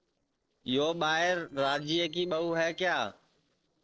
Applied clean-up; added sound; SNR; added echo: neural separator model SepFormer DNS4.